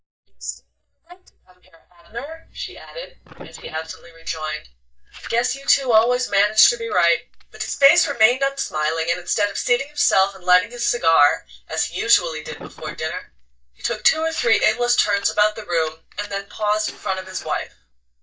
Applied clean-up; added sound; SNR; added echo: neural mask model DeepFilterNet 3.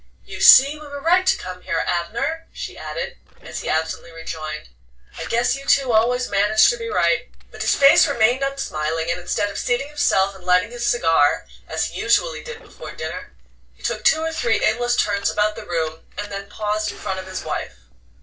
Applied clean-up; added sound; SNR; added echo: neural separator model SepFormer DNS4.